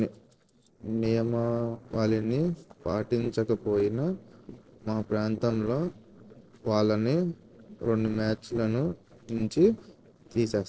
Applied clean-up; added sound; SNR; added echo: neural separator model SepFormer DNS4.